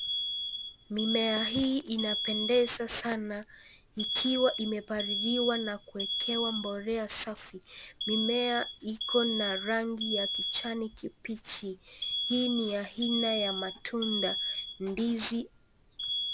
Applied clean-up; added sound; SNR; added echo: none; Alarm; 3 dB; none.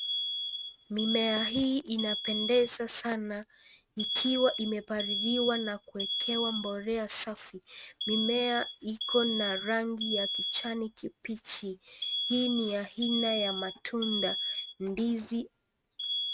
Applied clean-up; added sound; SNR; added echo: neural mask model RNNoise.